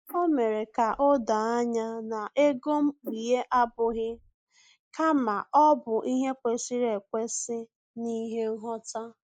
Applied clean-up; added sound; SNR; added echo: neural mask model Resemble Enhance denoiser.